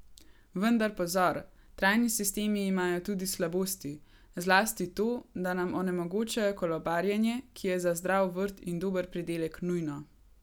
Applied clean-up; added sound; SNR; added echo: none; none; none; none.